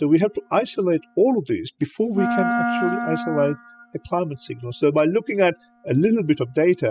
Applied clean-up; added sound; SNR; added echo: classical method spectral subtraction.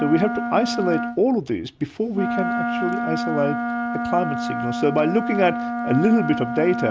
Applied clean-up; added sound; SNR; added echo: none; Wind instrument, woodwind instrument; 3 dB; none.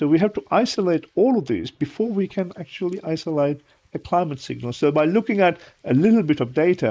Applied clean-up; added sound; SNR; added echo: neural mask model Resemble Enhance denoiser.